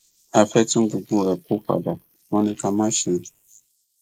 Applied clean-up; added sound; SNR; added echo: neural mask model Resemble Enhance denoiser.